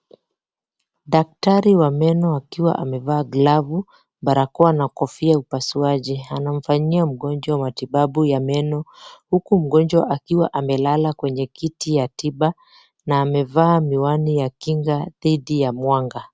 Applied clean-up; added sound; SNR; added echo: none; none; none; none.